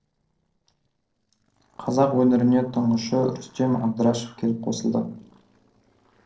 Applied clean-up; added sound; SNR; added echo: neural separator model SepFormer DNS4.